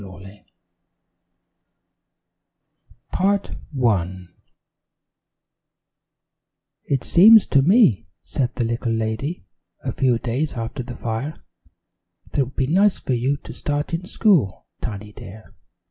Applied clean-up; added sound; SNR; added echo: none; none; none; none.